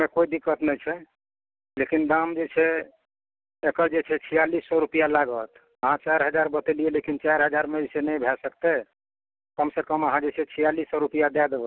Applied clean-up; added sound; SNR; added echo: none; none; none; none.